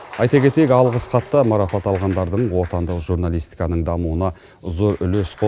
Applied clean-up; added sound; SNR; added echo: none; none; none; none.